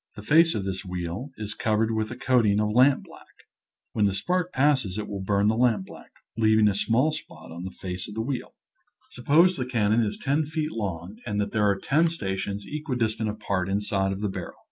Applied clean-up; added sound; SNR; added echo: none; none; none; none.